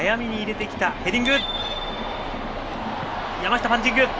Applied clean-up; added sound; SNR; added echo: none; Bicycle bell; 12 dB; none.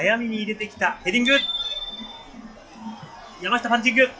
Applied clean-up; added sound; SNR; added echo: classical method log-MMSE.